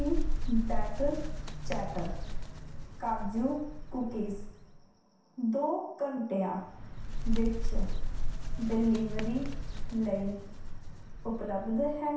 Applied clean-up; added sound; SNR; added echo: none; Bird; -1 dB; reverberation time 0.7 s.